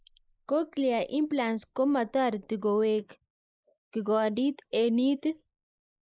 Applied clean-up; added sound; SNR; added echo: neural mask model Resemble Enhance denoiser.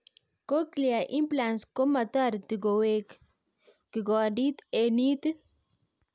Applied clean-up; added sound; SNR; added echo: none; none; none; none.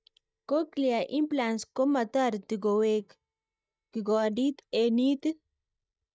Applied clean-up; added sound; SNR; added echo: neural mask model DeepFilterNet 3.